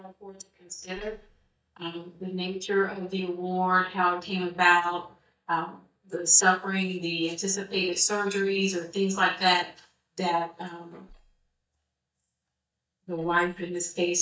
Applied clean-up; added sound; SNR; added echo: neural mask model DeepFilterNet 3.